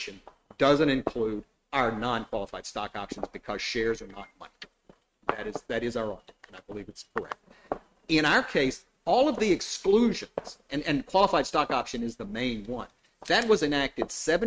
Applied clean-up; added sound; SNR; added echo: neural mask model RNNoise.